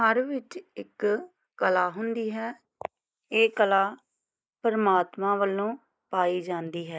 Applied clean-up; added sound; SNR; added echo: neural mask model Resemble Enhance denoiser.